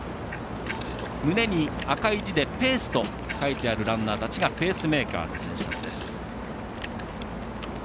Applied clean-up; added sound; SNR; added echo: none; Snare drum + Camera; 12 dB; none.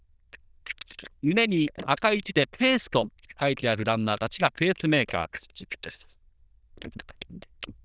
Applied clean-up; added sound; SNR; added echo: neural diffusion model UNIVERSE++.